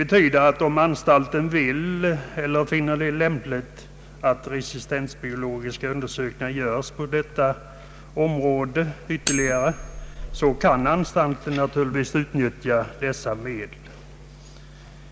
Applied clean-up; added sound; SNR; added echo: none; Cutlery, silverware; 9 dB; none.